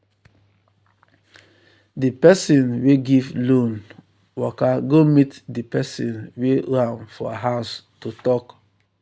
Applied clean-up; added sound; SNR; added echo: none; none; none; none.